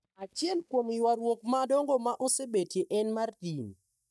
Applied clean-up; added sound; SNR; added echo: neural mask model DeepFilterNet 3.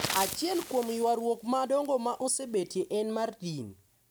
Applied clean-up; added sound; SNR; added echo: none; Fire; 11 dB; none.